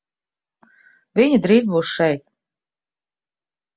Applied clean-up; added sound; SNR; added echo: none; none; none; none.